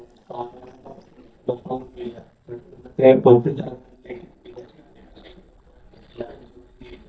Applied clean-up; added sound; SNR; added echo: neural mask model DeepFilterNet 3.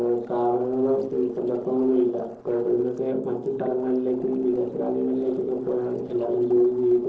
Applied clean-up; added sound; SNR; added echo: neural separator model SepFormer DNS4.